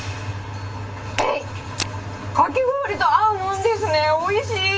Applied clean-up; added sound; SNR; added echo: none; Walk, footsteps; 12 dB; reverberation time 0.2 s.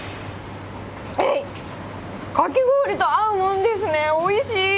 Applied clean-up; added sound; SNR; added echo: none; none; none; none.